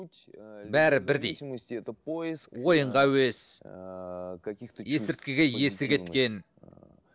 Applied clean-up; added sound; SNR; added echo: none; none; none; none.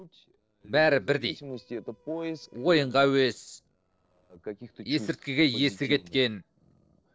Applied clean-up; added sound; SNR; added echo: neural separator model SepFormer DNS4.